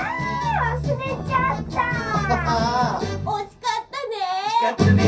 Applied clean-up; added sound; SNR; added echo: none; Strum; 12 dB; reverberation time 0.3 s.